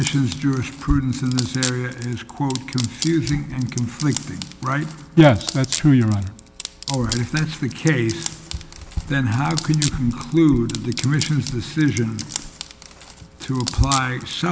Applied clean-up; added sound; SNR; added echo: none; Wood; 12 dB; none.